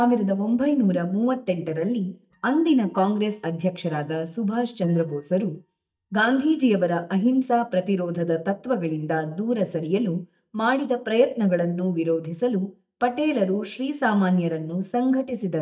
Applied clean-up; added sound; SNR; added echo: neural mask model DeepFilterNet 3.